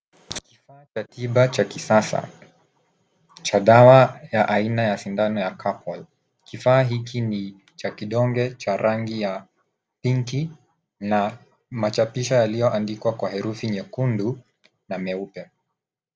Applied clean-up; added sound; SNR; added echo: none; none; none; none.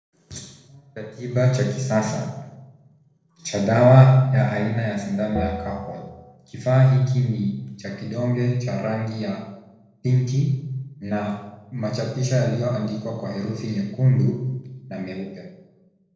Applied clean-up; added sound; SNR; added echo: neural separator model SepFormer DNS4.